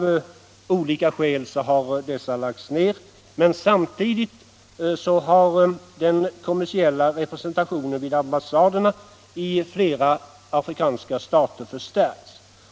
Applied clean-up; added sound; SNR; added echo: none; none; none; none.